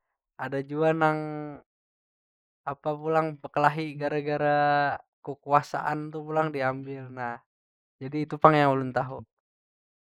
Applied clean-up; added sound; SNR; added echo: neural mask model Resemble Enhance denoiser.